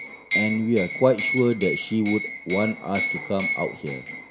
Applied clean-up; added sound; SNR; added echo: none; Liquid; 5 dB; none.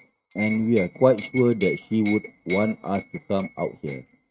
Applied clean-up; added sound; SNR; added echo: neural mask model RNNoise.